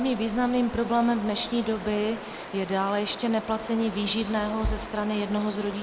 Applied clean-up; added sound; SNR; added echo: none; Stream; 12 dB; none.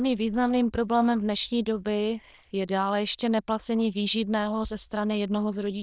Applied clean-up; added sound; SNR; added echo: neural diffusion model UNIVERSE++.